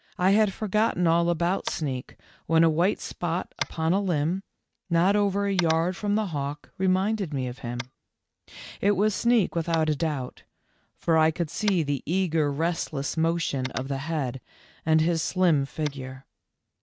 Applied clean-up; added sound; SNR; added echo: neural mask model RNNoise.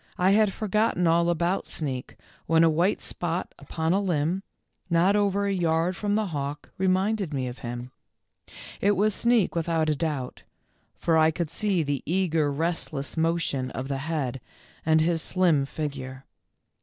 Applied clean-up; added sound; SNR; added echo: neural separator model SepFormer DNS4.